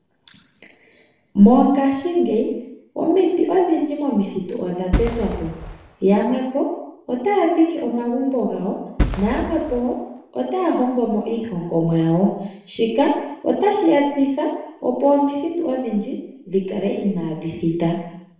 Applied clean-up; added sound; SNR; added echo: none; Fireworks; 6 dB; reverberation time 0.8 s.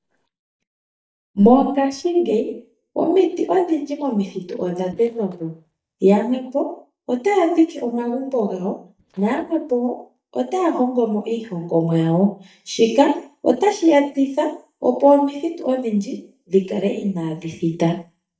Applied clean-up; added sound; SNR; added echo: neural mask model DeepFilterNet 3.